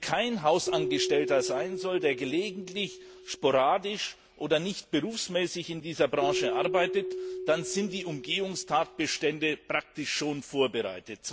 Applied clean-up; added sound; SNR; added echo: none; Keyboard (musical); 8 dB; none.